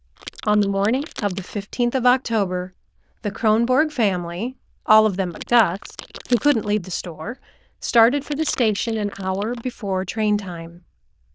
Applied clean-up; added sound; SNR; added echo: neural diffusion model UNIVERSE++.